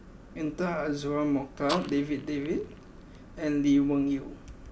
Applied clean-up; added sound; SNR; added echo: none; Fire; 13 dB; none.